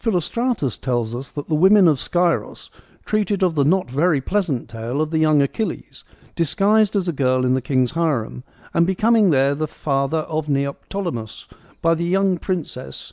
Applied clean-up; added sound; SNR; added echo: none; none; none; none.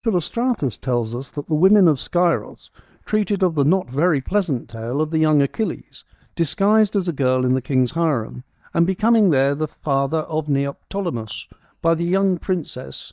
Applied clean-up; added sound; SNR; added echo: neural mask model DeepFilterNet 3.